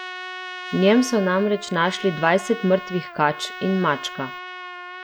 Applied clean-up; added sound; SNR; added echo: none; Trumpet; 13 dB; none.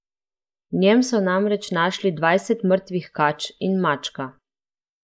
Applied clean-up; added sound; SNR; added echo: neural mask model Resemble Enhance denoiser.